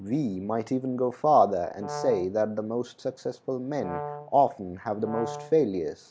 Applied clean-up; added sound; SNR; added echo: none; Brass instrument; 12 dB; none.